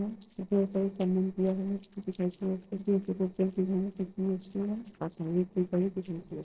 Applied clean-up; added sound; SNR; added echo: neural separator model SepFormer DNS4.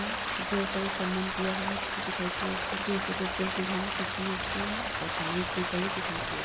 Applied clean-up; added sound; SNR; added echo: none; Stream; -2 dB; reverberation time 2.0 s.